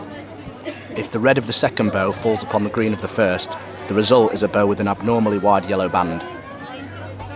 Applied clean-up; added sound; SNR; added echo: none; Crowd; 12 dB; none.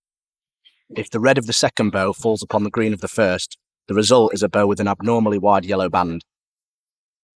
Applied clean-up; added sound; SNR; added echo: neural mask model Resemble Enhance denoiser.